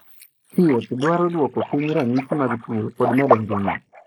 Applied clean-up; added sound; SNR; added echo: neural mask model Resemble Enhance denoiser.